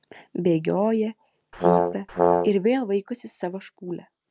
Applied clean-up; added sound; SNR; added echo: none; Brass instrument; -5 dB; none.